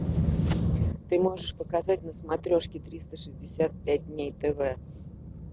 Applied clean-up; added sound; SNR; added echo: none; none; none; none.